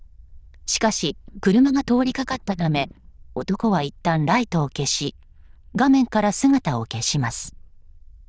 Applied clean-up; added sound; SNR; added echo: neural diffusion model UNIVERSE++.